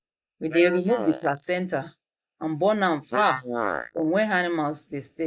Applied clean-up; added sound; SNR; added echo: neural mask model Resemble Enhance denoiser.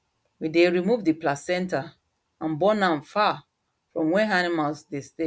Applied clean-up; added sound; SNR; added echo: none; none; none; none.